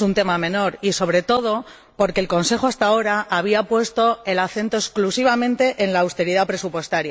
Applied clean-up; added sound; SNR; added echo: none; none; none; none.